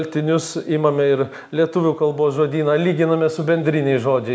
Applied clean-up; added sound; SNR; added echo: none; none; none; none.